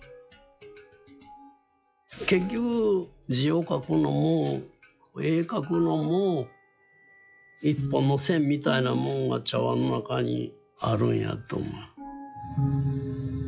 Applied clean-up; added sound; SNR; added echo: classical method log-MMSE.